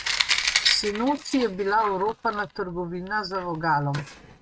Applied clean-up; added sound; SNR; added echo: neural mask model RNNoise.